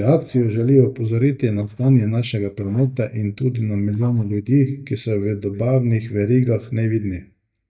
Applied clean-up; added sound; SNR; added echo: neural mask model DeepFilterNet 3.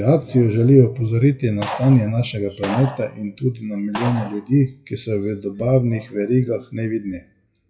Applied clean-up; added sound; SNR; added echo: classical method WPE with log-MMSE.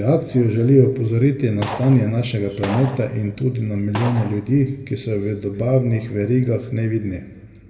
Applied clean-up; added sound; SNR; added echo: none; Gunshot, gunfire; 14 dB; reverberation time 1.4 s.